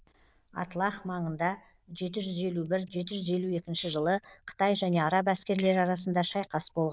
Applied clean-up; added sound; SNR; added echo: neural diffusion model UNIVERSE++.